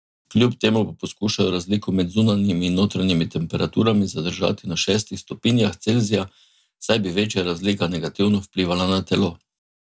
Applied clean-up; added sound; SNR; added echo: none; none; none; none.